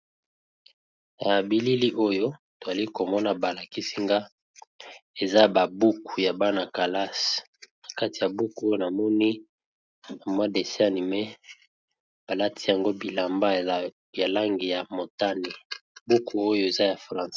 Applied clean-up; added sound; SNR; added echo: none; none; none; none.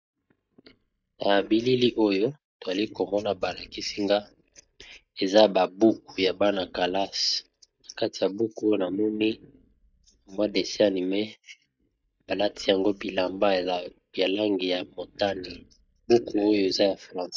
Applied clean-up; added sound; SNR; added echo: neural mask model DeepFilterNet 3.